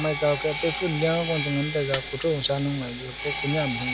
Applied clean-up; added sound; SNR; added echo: none; Sawing + Mechanisms; 3 dB; none.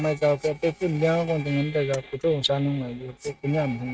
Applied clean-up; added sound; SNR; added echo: neural mask model RNNoise.